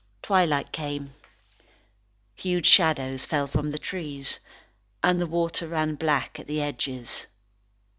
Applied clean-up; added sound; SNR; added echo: none; none; none; none.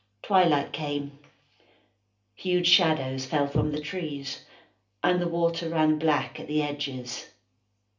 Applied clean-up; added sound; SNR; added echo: none; none; none; reverberation time 0.3 s.